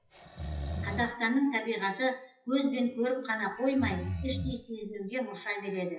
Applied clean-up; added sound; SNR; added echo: classical method WPE with log-MMSE.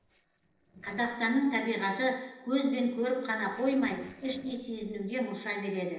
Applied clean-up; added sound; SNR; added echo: neural separator model SepFormer DNS4.